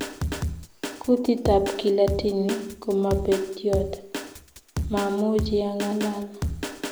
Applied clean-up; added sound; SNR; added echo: none; Drum kit; 7 dB; none.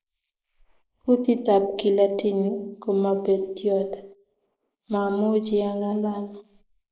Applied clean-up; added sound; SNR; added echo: neural mask model Resemble Enhance denoiser.